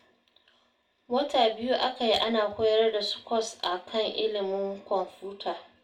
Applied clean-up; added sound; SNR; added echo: none; none; none; reverberation time 0.3 s.